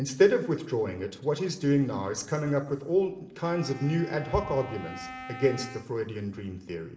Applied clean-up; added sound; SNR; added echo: none; Wind instrument, woodwind instrument; 16 dB; reverberation time 2.1 s.